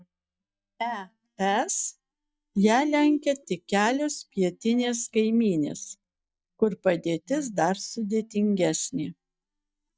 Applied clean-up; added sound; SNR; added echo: neural mask model DeepFilterNet 3.